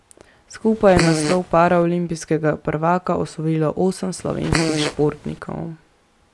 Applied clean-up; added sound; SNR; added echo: none; Fart; 3 dB; none.